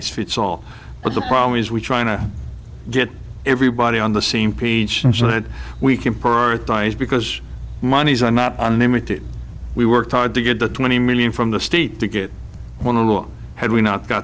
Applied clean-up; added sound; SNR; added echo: none; none; none; none.